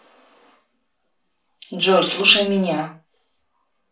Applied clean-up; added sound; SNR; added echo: none; none; none; reverberation time 0.3 s.